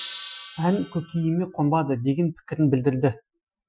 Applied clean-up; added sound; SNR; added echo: classical method Wiener filter.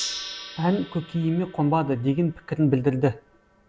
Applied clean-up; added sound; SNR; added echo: none; Gong; 15 dB; none.